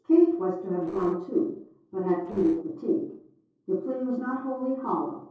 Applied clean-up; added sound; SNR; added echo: neural separator model SepFormer DNS4.